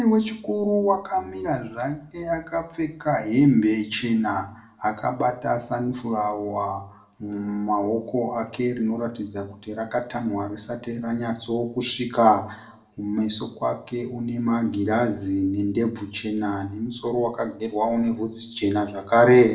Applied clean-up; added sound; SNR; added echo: none; none; none; reverberation time 0.4 s.